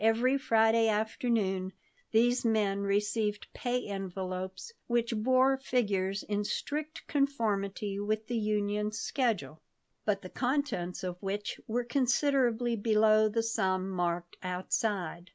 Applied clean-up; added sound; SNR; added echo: none; none; none; none.